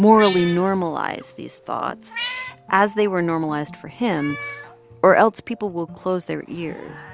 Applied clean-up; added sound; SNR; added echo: none; Meow; 16 dB; none.